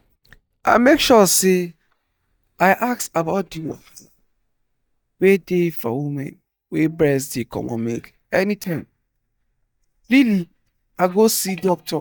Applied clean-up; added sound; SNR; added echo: neural mask model DeepFilterNet 3.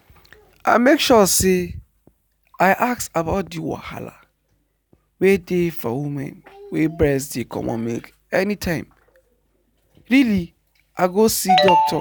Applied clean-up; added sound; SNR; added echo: none; none; none; none.